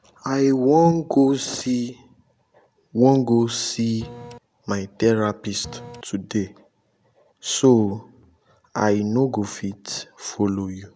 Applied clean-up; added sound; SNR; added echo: none; Printer; 15 dB; none.